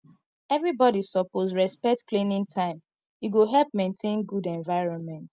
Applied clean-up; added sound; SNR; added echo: none; none; none; none.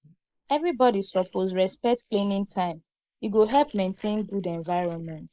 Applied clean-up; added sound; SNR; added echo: neural mask model Resemble Enhance denoiser.